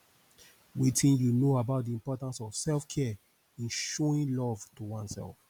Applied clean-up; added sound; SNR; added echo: none; none; none; none.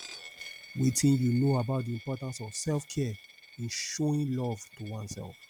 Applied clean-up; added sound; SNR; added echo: none; Coin (dropping); 19 dB; none.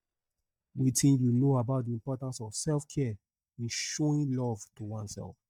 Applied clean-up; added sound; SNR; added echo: neural mask model DeepFilterNet 3.